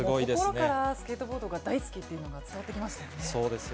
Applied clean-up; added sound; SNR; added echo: none; none; none; none.